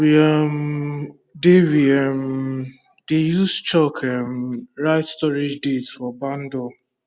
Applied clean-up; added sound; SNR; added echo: none; none; none; none.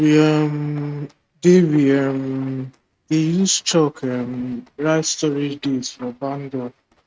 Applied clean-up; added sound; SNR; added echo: neural mask model RNNoise.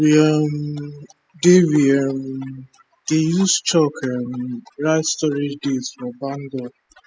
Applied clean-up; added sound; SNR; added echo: classical method spectral subtraction.